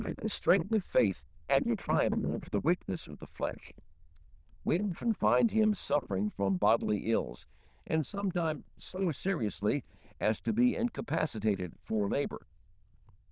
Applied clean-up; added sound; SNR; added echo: neural diffusion model UNIVERSE++.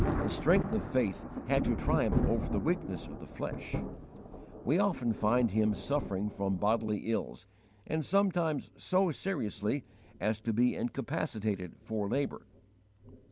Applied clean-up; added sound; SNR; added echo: none; Thunder; 6 dB; none.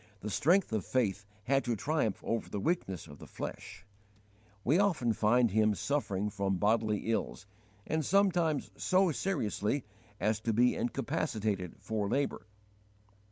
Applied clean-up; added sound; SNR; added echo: none; none; none; none.